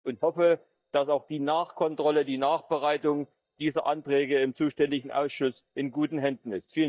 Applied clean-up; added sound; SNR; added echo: neural mask model DeepFilterNet 3.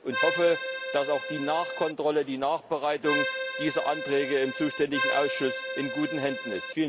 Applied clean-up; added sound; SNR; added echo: none; Accordion; 3 dB; none.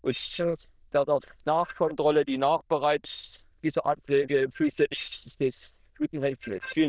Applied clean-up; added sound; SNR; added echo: neural diffusion model UNIVERSE++.